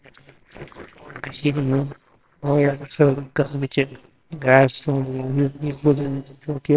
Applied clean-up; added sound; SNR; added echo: neural separator model SepFormer WHAMR!.